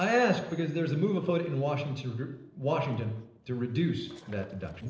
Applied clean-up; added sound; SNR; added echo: neural separator model SepFormer DNS4.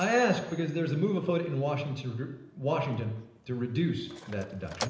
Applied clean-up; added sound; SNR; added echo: none; Mechanisms; 17 dB; reverberation time 0.9 s.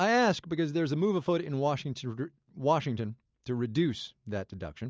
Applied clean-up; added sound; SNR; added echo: none; none; none; none.